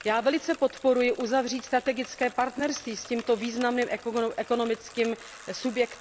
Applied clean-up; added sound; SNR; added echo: none; Bicycle; 19 dB; none.